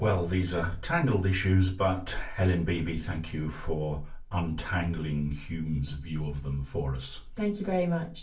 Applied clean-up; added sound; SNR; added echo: none; none; none; reverberation time 0.3 s.